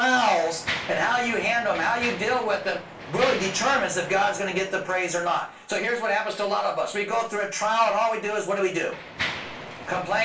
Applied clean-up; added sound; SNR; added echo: none; Mechanisms; 13 dB; reverberation time 0.3 s.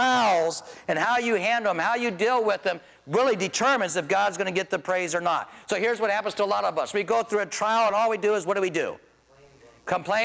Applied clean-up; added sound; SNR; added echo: none; none; none; none.